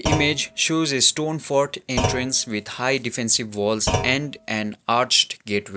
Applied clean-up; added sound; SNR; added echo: none; Thump, thud; 8 dB; none.